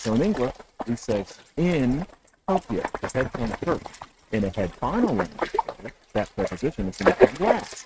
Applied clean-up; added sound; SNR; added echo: neural mask model RNNoise.